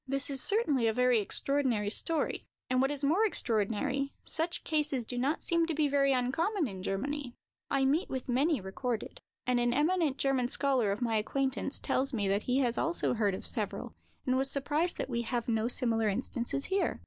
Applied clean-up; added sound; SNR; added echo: none; none; none; none.